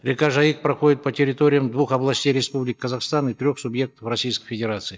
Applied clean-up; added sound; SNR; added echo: neural mask model DeepFilterNet 3.